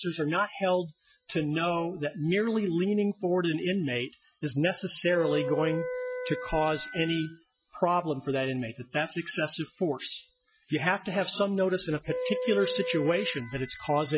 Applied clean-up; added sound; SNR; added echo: classical method Wiener filter.